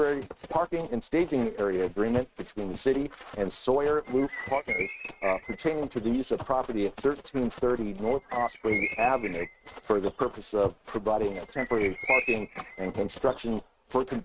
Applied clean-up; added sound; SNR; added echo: neural mask model RNNoise.